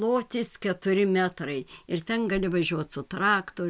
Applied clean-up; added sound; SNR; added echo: none; none; none; none.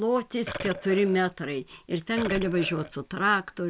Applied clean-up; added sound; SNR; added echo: none; Burping, eructation; 11 dB; none.